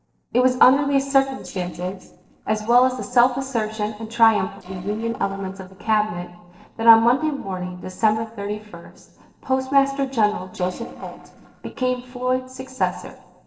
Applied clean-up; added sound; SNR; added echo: neural separator model SepFormer DNS4.